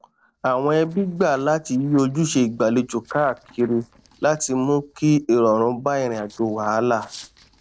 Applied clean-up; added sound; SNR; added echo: neural separator model SepFormer DNS4.